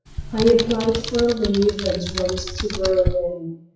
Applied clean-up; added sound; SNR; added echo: classical method WPE with log-MMSE.